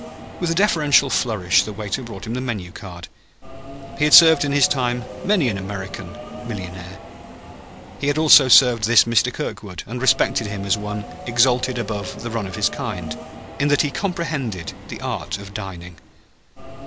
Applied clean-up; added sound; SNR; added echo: none; Subway, metro, underground; 13 dB; none.